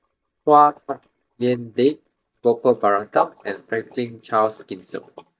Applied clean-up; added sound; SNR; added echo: neural mask model DeepFilterNet 3.